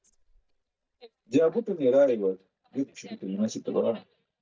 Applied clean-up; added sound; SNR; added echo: neural mask model DeepFilterNet 3.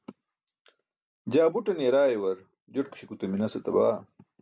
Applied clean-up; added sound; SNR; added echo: none; none; none; none.